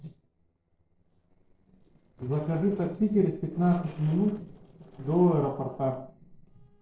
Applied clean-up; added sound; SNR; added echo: neural separator model SepFormer DNS4.